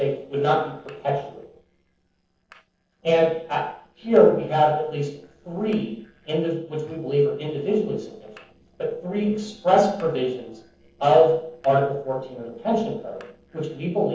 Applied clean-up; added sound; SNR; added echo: neural separator model SepFormer DNS4.